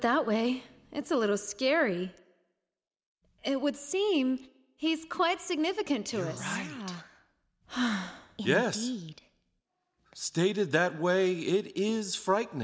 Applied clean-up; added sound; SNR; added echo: none; none; none; none.